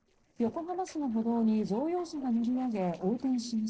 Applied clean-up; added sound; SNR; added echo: neural separator model SepFormer DNS4.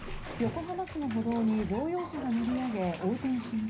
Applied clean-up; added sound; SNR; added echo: none; Bathtub (filling or washing); 11 dB; reverberation time 0.5 s.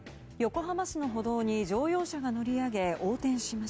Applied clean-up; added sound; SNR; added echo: none; none; none; none.